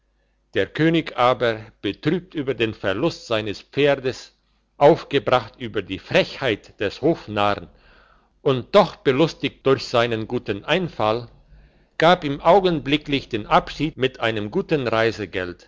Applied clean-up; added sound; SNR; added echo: none; none; none; none.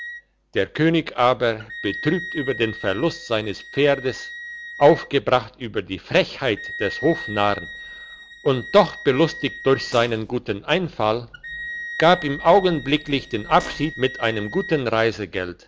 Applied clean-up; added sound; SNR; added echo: none; Fart + Wind instrument, woodwind instrument; 14 dB; none.